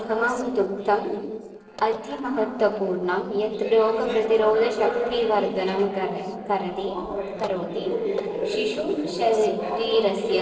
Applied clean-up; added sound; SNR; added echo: neural separator model SepFormer DNS4.